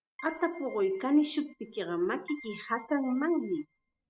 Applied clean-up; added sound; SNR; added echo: neural mask model RNNoise.